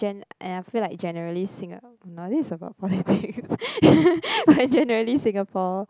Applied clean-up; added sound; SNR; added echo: none; none; none; none.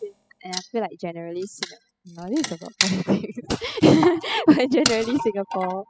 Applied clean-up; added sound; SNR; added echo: classical method spectral subtraction.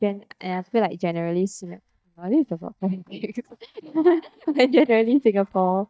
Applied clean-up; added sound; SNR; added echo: neural mask model DeepFilterNet 3.